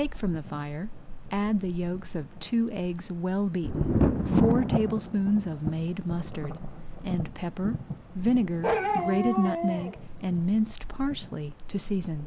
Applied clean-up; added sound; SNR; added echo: none; Bark + Thunder; 2 dB; none.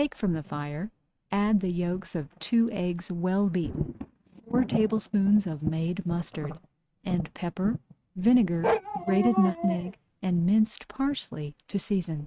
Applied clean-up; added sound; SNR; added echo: neural mask model RNNoise.